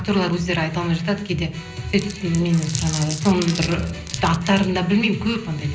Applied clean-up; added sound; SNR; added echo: none; Glass; 13 dB; reverberation time 0.5 s.